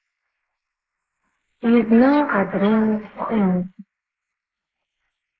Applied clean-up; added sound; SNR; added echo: neural mask model Resemble Enhance denoiser.